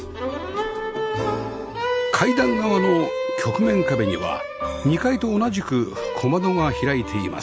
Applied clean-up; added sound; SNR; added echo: none; none; none; none.